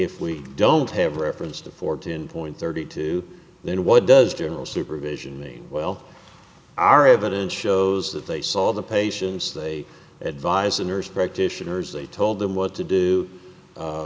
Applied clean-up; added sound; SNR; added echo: none; none; none; none.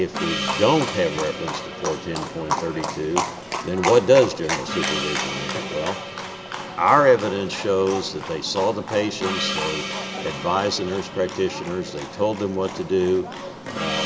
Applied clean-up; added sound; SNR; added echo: none; Livestock, farm animals, working animals + Gong; 6 dB; none.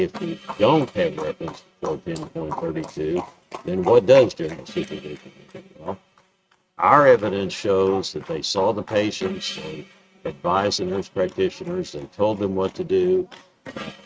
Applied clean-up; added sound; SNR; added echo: neural mask model RNNoise.